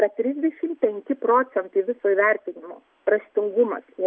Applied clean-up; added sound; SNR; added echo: none; none; none; none.